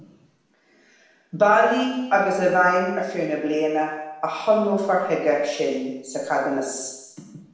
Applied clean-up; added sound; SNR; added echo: none; none; none; reverberation time 0.9 s.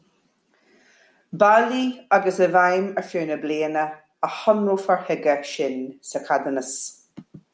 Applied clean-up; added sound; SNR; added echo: none; none; none; none.